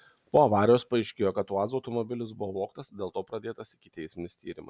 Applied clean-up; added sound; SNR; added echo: none; none; none; none.